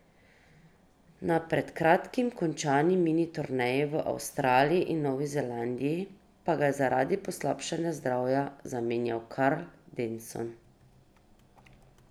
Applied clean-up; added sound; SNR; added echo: none; none; none; none.